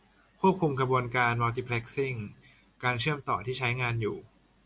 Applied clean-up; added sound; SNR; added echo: none; none; none; none.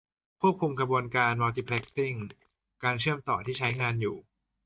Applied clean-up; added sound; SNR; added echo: neural mask model DeepFilterNet 3.